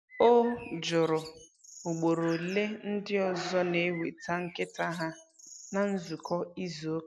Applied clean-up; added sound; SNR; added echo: none; Bird; 20 dB; none.